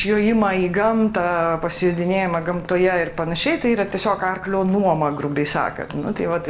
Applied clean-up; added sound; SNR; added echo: none; Boat, Water vehicle; 19 dB; reverberation time 0.5 s.